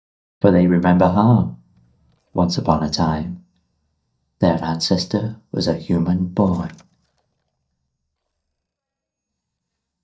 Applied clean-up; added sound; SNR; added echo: neural mask model DeepFilterNet 3.